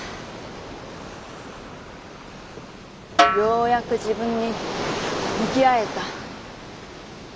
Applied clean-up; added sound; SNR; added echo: none; Snare drum; -1 dB; none.